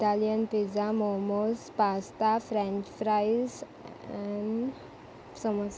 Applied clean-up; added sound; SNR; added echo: none; none; none; none.